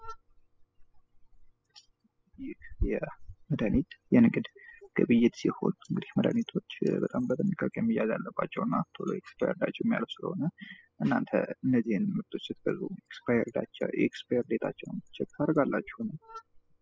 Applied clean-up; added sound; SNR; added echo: classical method spectral subtraction.